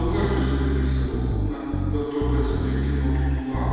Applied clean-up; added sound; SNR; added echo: none; Bass guitar; -4 dB; reverberation time 2.1 s.